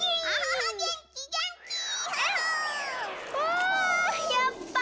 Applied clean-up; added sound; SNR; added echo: none; none; none; none.